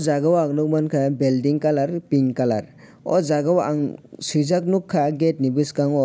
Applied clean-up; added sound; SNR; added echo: none; none; none; none.